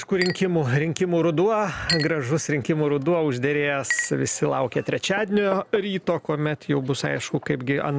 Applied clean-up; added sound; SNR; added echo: none; Chink, clink; 13 dB; none.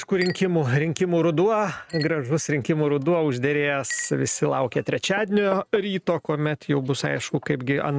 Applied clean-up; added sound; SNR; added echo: neural mask model RNNoise.